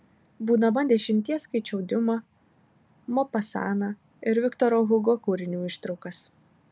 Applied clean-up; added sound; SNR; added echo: none; none; none; none.